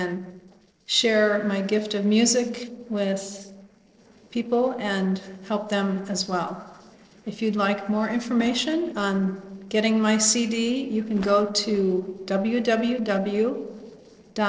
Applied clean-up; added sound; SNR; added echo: neural separator model SepFormer DNS4.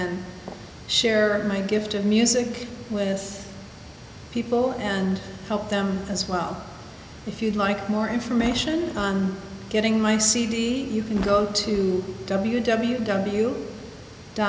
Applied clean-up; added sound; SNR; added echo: none; Fireworks; 14 dB; none.